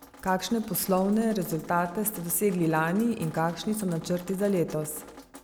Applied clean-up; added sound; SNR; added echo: none; Drip; 20 dB; none.